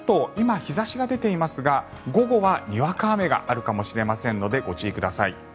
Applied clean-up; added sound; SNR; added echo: none; none; none; none.